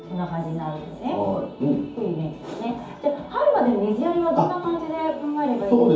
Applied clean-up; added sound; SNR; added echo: none; none; none; reverberation time 0.6 s.